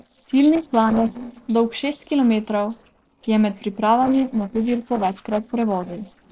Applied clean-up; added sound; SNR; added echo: neural separator model SepFormer DNS4.